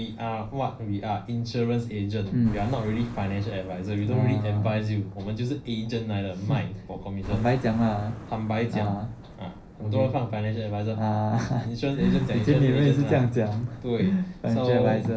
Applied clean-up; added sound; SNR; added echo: none; Car passing by; 17 dB; reverberation time 0.5 s.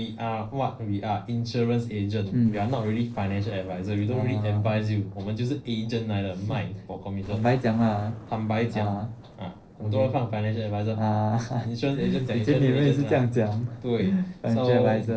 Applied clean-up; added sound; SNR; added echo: neural separator model SepFormer DNS4.